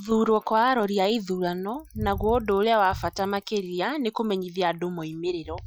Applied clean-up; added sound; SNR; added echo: classical method Wiener filter.